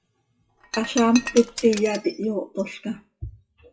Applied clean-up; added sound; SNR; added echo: classical method WPE with log-MMSE.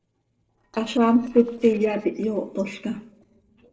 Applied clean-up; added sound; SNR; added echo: neural separator model SepFormer DNS4.